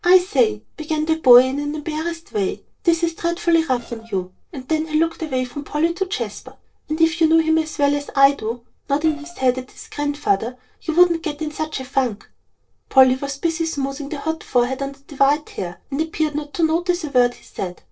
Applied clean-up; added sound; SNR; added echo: neural separator model SepFormer DNS4.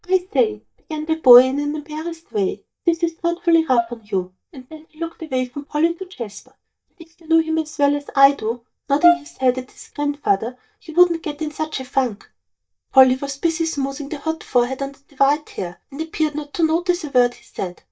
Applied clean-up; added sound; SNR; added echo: neural mask model DeepFilterNet 3.